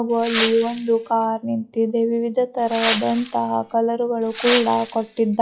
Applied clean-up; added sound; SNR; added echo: classical method log-MMSE.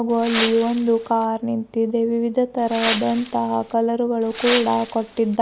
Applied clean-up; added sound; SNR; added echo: none; Wind; 9 dB; none.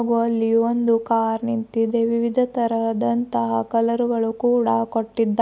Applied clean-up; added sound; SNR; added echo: none; none; none; none.